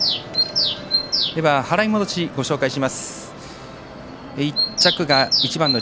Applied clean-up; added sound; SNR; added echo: none; Bird vocalization, bird call, bird song; 2 dB; none.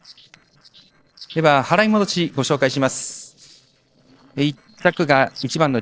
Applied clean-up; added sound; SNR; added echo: neural separator model SepFormer DNS4.